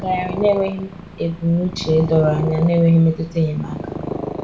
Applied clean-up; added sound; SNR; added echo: none; Purr; 10 dB; reverberation time 0.5 s.